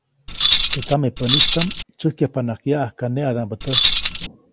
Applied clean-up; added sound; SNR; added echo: none; Keys jangling; -4 dB; none.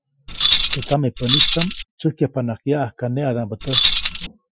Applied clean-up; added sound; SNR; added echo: classical method Wiener filter.